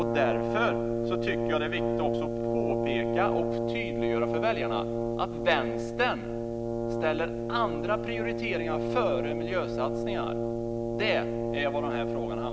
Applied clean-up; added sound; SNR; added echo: none; Brass instrument; -2 dB; none.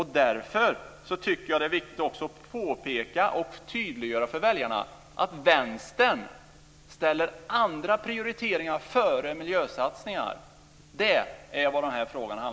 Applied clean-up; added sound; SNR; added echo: none; none; none; none.